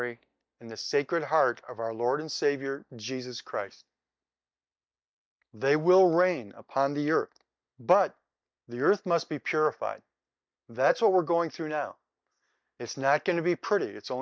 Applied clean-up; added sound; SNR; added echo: neural mask model DeepFilterNet 3.